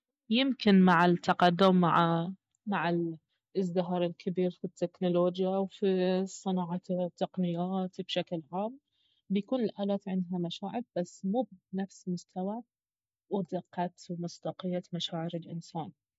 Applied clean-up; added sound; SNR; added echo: none; none; none; none.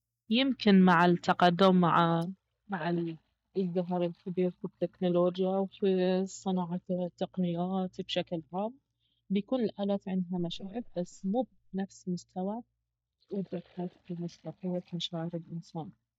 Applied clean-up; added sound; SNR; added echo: neural mask model DeepFilterNet 3.